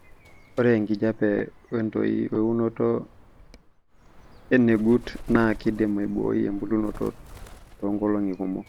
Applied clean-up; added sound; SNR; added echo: none; Bird; 18 dB; none.